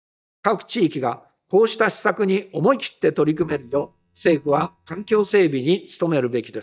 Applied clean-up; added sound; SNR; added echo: neural mask model DeepFilterNet 3.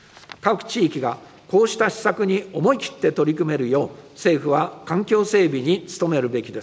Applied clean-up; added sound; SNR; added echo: none; none; none; none.